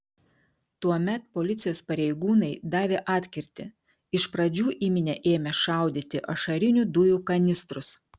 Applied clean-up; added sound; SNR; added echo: none; none; none; none.